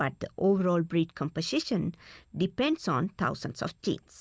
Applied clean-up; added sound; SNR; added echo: none; none; none; none.